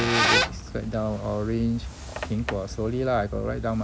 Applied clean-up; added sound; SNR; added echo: none; Squeak; 2 dB; none.